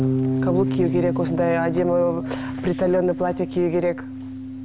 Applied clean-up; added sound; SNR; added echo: none; Bass guitar; 3 dB; none.